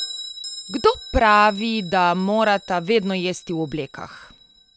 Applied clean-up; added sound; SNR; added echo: none; Bell; 16 dB; none.